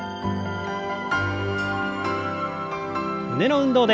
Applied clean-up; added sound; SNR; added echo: none; none; none; none.